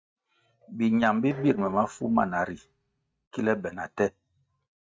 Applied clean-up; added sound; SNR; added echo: neural mask model RNNoise.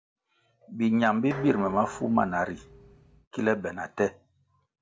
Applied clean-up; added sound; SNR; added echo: none; Dishes, pots, and pans; 15 dB; none.